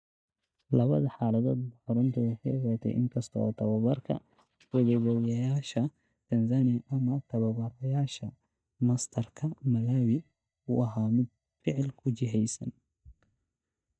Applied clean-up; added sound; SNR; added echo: neural mask model DeepFilterNet 3.